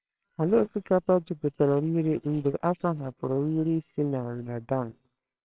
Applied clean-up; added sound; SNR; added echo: neural separator model SepFormer WHAMR!.